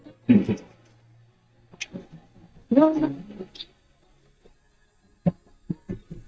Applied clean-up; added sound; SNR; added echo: neural mask model DeepFilterNet 3.